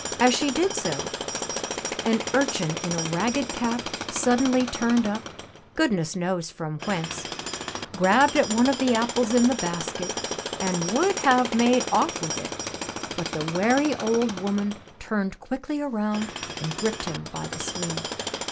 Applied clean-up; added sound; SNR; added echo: none; Tools; 7 dB; none.